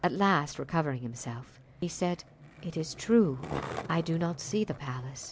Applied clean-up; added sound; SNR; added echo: none; Skateboard; 14 dB; none.